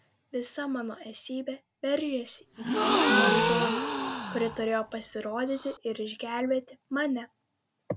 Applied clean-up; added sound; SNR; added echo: none; Gasp; -4 dB; none.